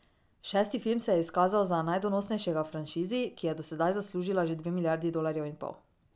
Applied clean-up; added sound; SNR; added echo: none; none; none; none.